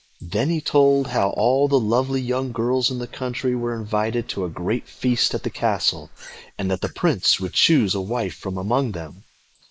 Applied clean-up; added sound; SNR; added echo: neural mask model Resemble Enhance denoiser.